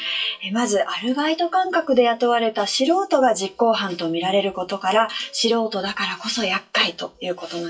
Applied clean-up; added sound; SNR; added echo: classical method WPE with log-MMSE.